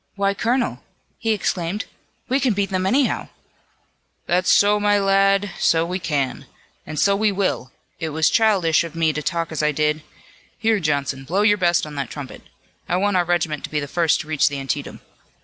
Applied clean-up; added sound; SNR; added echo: none; none; none; none.